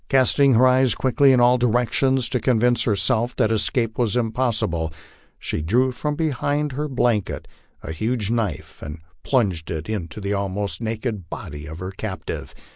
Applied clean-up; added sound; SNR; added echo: none; none; none; none.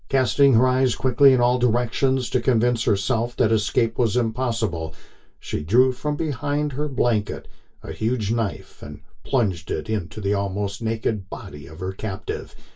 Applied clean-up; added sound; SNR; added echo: none; none; none; reverberation time 0.1 s.